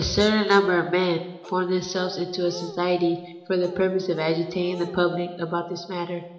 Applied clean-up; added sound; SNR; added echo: none; Dog; 15 dB; reverberation time 0.8 s.